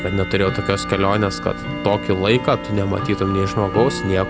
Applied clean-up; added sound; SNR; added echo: none; Tick-tock / Bell; 7 dB; none.